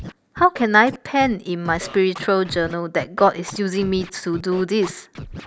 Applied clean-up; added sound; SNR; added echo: none; Scratching (performance technique); 16 dB; none.